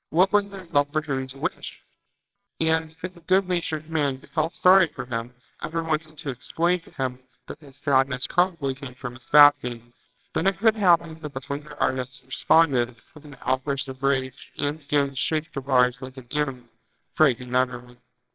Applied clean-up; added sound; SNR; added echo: neural separator model SepFormer WHAMR!.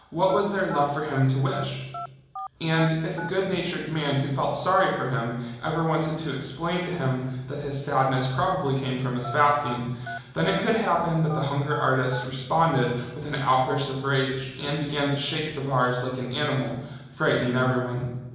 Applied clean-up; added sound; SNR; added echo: none; Telephone; 13 dB; reverberation time 1.0 s.